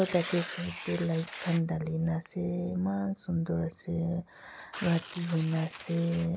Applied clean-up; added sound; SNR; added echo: none; Tearing; 15 dB; none.